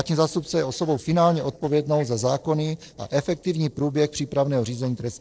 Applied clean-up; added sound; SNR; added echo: neural separator model SepFormer DNS4.